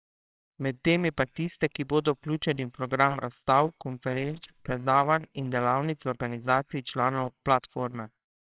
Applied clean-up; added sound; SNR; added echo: neural separator model SepFormer WHAMR!.